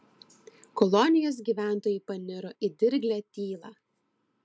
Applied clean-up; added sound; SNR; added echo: none; none; none; none.